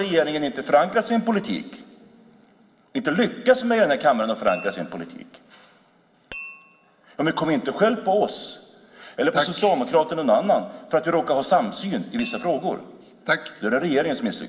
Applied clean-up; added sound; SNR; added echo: none; Tap; 16 dB; reverberation time 1.5 s.